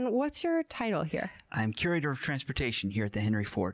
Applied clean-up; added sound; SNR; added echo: none; none; none; none.